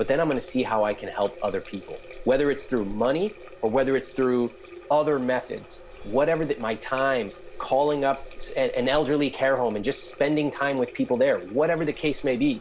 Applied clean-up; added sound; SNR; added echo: none; Water tap, faucet + Meow / Purr; 16 dB; none.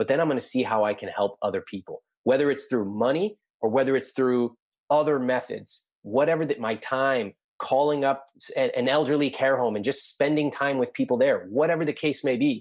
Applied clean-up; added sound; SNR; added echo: none; none; none; none.